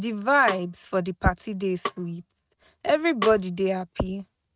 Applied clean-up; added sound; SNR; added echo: neural mask model RNNoise.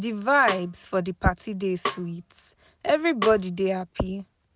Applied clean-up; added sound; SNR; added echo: none; Snare drum; 11 dB; none.